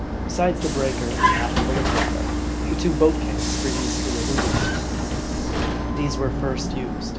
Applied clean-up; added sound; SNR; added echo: none; Vehicle; -4 dB; none.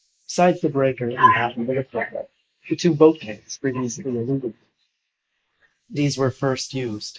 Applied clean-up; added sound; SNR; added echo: neural mask model Resemble Enhance denoiser.